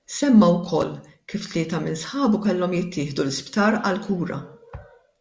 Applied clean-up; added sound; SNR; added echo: none; none; none; none.